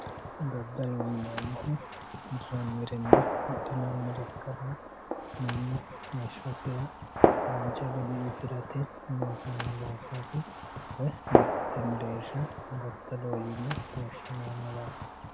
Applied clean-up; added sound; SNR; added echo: none; Gunshot, gunfire; -3 dB; none.